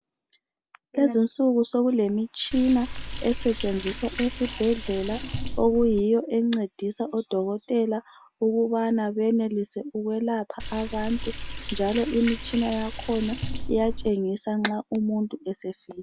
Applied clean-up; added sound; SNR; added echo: none; Liquid; 6 dB; none.